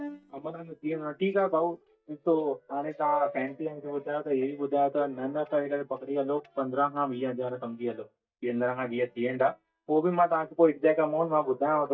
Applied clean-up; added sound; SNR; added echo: neural mask model DeepFilterNet 3.